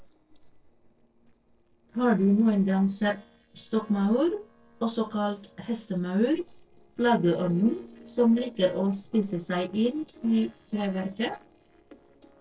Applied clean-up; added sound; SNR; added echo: neural separator model SepFormer DNS4.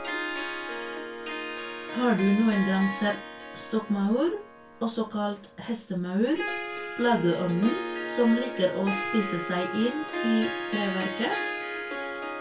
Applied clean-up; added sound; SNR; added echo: none; Harp; 6 dB; reverberation time 0.2 s.